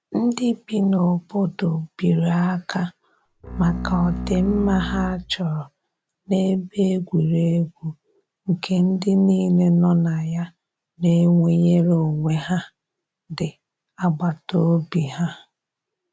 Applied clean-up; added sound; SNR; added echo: none; Bowed string instrument; 8 dB; none.